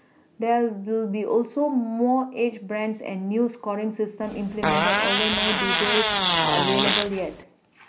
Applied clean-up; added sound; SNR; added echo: none; Fart; -3 dB; none.